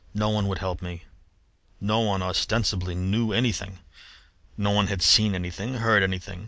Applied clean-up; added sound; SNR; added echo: none; none; none; none.